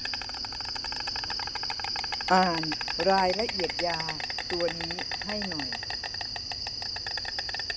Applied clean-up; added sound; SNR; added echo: none; Insect; 0 dB; none.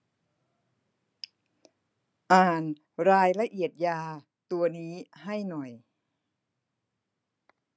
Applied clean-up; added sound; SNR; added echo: none; none; none; none.